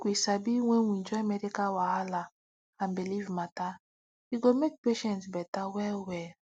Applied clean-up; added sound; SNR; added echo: none; none; none; none.